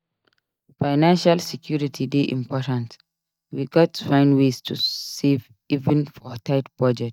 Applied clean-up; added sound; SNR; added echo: neural mask model DeepFilterNet 3.